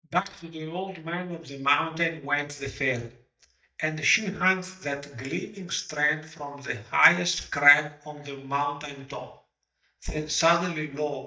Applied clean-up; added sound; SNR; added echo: neural mask model DeepFilterNet 3.